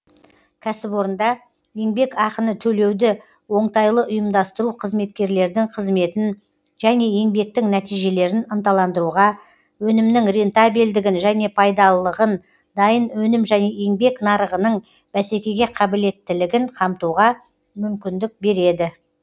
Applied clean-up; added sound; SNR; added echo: none; none; none; none.